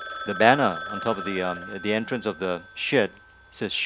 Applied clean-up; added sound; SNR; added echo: none; Telephone; 12 dB; none.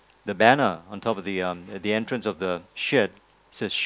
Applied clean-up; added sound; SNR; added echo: none; none; none; none.